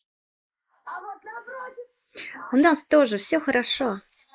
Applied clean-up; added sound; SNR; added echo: neural mask model Resemble Enhance denoiser.